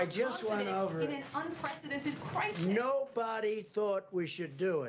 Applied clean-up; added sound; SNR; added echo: none; none; none; none.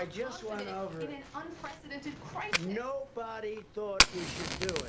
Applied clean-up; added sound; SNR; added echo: none; Fire; -2 dB; none.